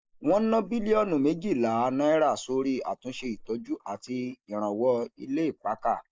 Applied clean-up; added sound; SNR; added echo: neural mask model Resemble Enhance denoiser.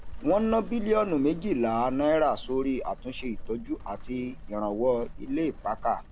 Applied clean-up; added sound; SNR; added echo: none; Rain; 11 dB; none.